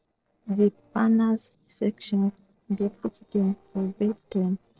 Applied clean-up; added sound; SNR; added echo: neural separator model SepFormer DNS4.